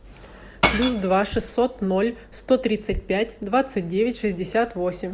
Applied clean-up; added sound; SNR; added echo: none; Shatter / Crushing; 6 dB; none.